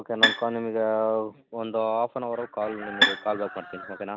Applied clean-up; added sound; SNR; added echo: none; Bowed string instrument; -1 dB; none.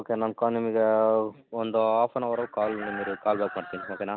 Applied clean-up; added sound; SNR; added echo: none; none; none; none.